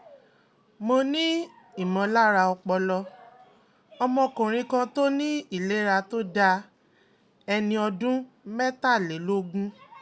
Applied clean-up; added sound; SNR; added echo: none; none; none; none.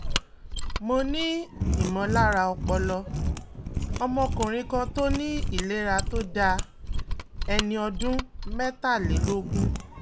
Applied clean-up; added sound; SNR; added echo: none; Mechanisms; 1 dB; none.